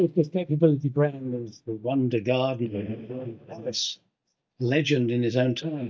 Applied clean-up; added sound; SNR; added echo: neural mask model DeepFilterNet 3.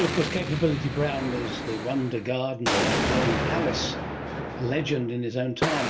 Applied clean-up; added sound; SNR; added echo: none; Explosion; 1 dB; reverberation time 0.2 s.